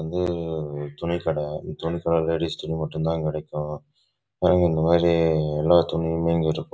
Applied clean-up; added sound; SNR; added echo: none; none; none; none.